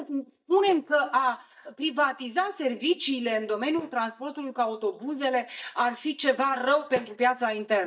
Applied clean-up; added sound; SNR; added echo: neural mask model DeepFilterNet 3.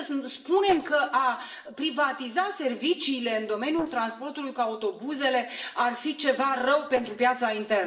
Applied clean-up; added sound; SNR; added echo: neural separator model SepFormer DNS4.